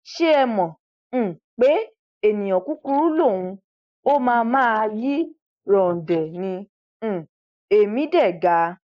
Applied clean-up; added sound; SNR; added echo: neural mask model Resemble Enhance denoiser.